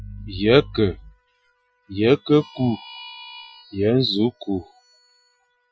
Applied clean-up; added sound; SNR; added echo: classical method Wiener filter.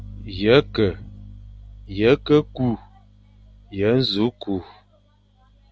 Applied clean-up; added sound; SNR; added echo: none; none; none; none.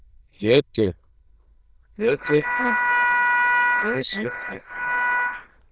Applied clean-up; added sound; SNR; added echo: neural diffusion model UNIVERSE++.